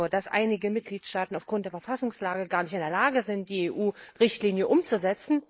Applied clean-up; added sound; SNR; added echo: neural mask model Resemble Enhance denoiser.